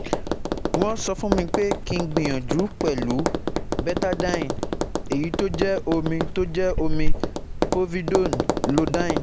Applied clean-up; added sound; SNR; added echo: none; Tap; -2 dB; none.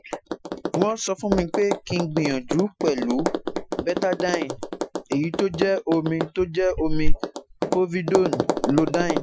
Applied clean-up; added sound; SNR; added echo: classical method Wiener filter.